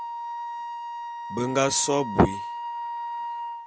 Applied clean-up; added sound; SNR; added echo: none; Wind instrument, woodwind instrument; 5 dB; none.